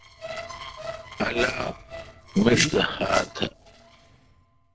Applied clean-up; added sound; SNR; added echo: neural separator model SepFormer DNS4.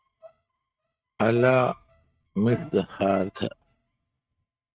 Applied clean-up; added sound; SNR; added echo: neural mask model RNNoise.